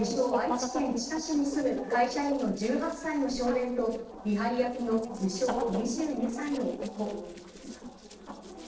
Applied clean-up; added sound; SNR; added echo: neural separator model SepFormer DNS4.